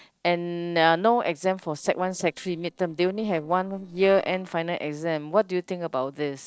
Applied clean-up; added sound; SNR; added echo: neural separator model SepFormer DNS4.